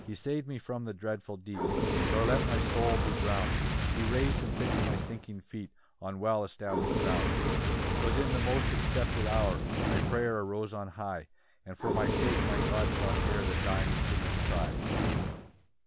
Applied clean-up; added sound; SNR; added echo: none; Fire; -4 dB; none.